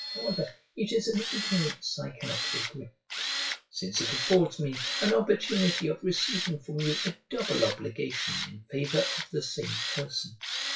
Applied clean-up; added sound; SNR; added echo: classical method WPE with log-MMSE.